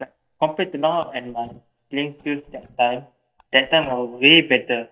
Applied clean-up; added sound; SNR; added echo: neural mask model DeepFilterNet 3.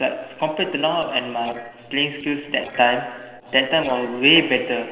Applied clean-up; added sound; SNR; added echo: neural separator model SepFormer DNS4.